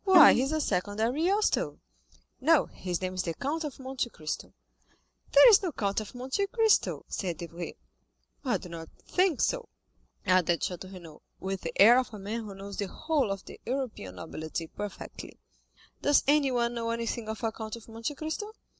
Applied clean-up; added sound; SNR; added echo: none; Bowed string instrument; -1 dB; none.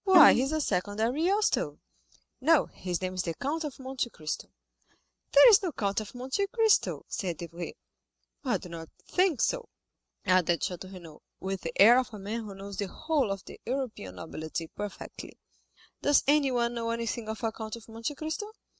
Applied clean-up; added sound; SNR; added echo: neural mask model RNNoise.